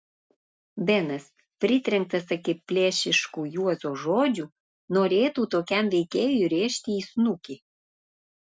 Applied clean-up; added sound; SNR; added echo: none; none; none; none.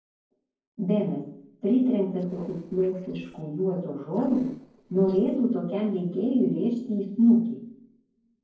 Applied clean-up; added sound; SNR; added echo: neural separator model SepFormer DNS4.